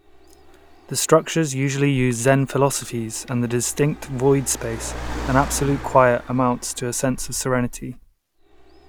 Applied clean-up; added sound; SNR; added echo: none; Car; 14 dB; none.